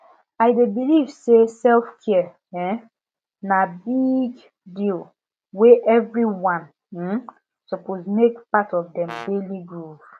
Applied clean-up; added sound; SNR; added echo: neural mask model RNNoise.